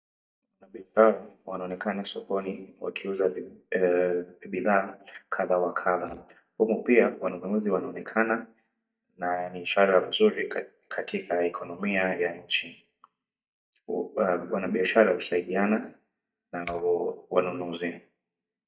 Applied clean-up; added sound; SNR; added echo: neural mask model DeepFilterNet 3.